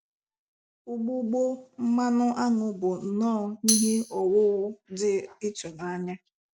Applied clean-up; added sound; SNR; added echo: none; Tambourine; 0 dB; none.